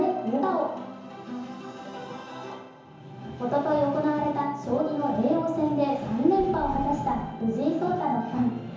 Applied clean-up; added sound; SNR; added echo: none; Purr; 16 dB; reverberation time 1.0 s.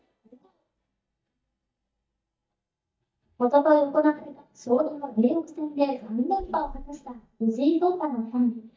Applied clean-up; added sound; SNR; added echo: neural mask model DeepFilterNet 3.